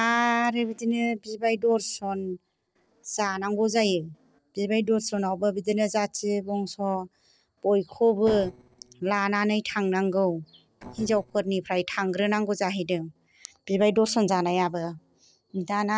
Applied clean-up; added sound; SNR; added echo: neural separator model SepFormer DNS4.